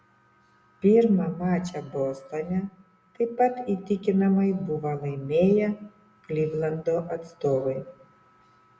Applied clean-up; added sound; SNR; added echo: none; none; none; none.